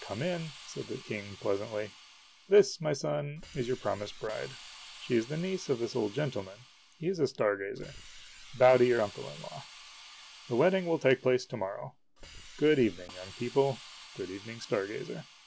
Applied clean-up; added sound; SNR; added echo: none; Hiss; 19 dB; none.